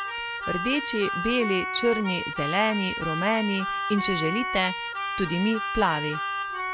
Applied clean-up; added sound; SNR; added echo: none; Keyboard (musical); 3 dB; none.